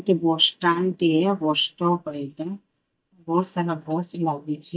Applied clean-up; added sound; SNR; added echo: neural mask model DeepFilterNet 3.